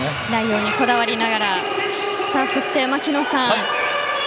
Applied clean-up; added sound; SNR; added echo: none; none; none; none.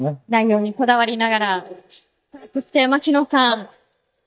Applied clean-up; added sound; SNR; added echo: neural mask model DeepFilterNet 3.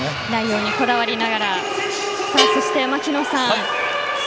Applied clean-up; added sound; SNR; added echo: none; Bell; 7 dB; none.